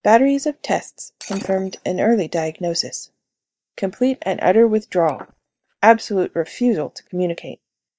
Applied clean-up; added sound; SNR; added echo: neural mask model DeepFilterNet 3.